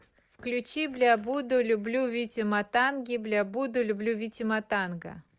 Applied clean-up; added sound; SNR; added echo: none; none; none; none.